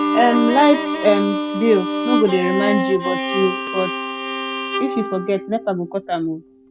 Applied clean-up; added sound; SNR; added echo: none; Bowed string instrument; 3 dB; none.